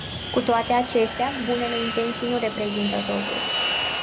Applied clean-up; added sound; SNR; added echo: none; Fixed-wing aircraft, airplane; 4 dB; none.